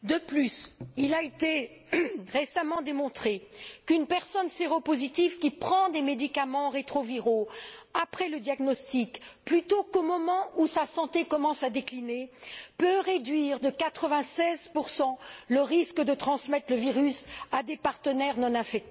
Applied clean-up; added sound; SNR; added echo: none; none; none; none.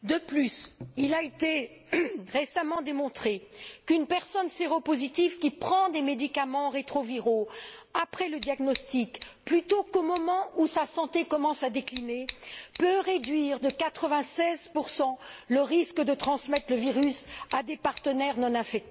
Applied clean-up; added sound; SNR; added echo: none; Scissors; 18 dB; none.